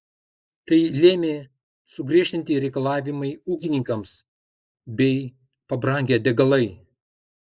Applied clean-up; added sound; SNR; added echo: neural mask model Resemble Enhance denoiser.